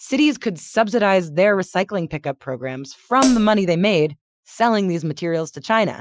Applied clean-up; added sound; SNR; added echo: classical method Wiener filter.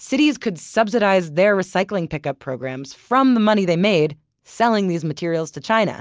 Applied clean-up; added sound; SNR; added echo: none; none; none; none.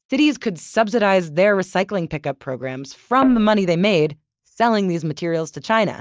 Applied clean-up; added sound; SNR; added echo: neural mask model DeepFilterNet 3.